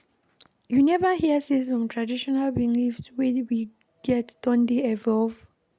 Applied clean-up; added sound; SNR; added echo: none; none; none; none.